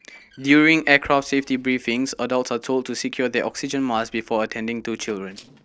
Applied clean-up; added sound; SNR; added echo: neural separator model SepFormer DNS4.